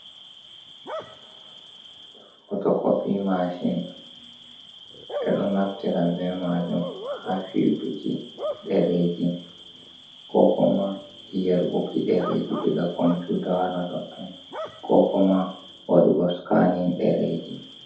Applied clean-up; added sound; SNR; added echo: none; Bark / Cricket; 15 dB; reverberation time 0.6 s.